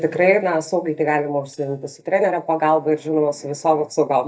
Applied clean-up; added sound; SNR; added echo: neural mask model DeepFilterNet 3.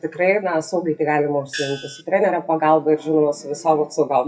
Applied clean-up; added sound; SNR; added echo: classical method WPE with log-MMSE.